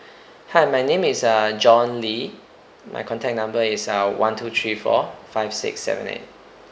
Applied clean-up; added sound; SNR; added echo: none; none; none; none.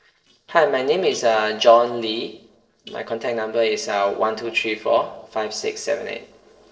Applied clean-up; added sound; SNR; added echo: neural separator model SepFormer DNS4.